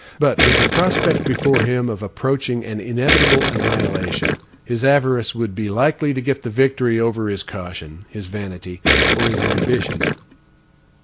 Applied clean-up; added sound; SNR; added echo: none; Gurgling; -1 dB; none.